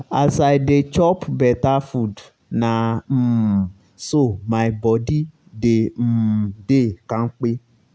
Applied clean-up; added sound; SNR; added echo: none; none; none; none.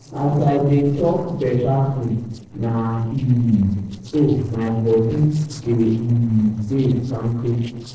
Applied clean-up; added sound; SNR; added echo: neural separator model SepFormer DNS4.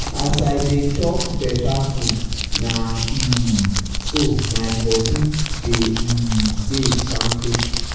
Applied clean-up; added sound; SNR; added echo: none; Crumpling, crinkling; 1 dB; reverberation time 1.1 s.